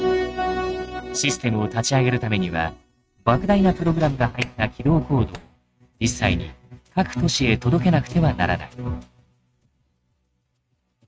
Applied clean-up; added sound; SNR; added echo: neural mask model RNNoise.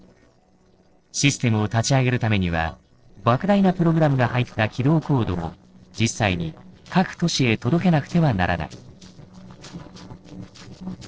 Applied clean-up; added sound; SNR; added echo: neural separator model SepFormer DNS4.